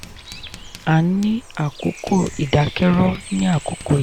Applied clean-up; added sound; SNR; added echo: none; Writing + Bird; 16 dB; none.